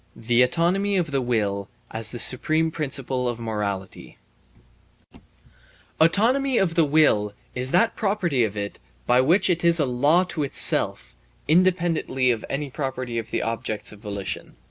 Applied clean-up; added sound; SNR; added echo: none; none; none; none.